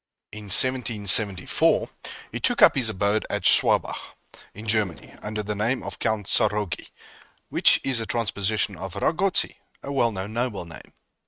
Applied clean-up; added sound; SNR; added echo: neural mask model RNNoise.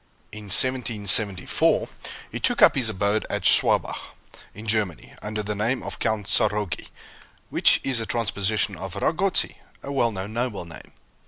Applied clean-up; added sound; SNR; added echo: none; none; none; none.